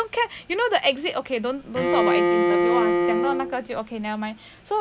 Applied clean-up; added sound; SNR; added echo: none; Bowed string instrument; -4 dB; none.